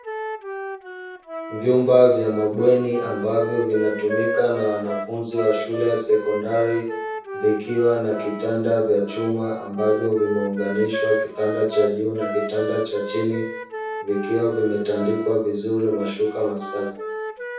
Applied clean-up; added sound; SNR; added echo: none; Wind instrument, woodwind instrument; 9 dB; reverberation time 0.6 s.